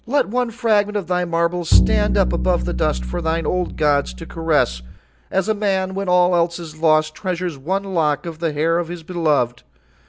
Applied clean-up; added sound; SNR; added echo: none; Bowed string instrument; 1 dB; none.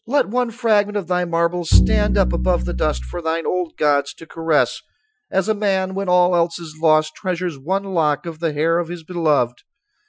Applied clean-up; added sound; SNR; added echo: classical method Wiener filter.